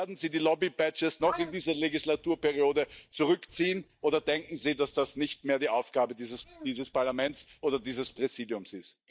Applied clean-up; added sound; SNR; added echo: neural mask model DeepFilterNet 3.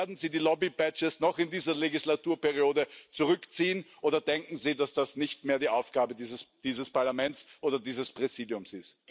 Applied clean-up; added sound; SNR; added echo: none; none; none; none.